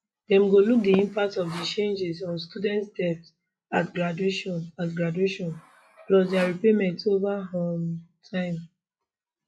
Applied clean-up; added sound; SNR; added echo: classical method log-MMSE.